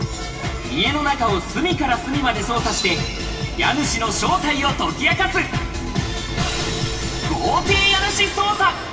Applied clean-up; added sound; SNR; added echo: none; none; none; reverberation time 2.3 s.